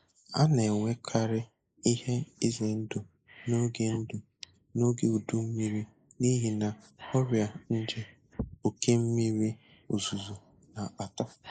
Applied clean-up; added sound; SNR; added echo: neural mask model Resemble Enhance denoiser.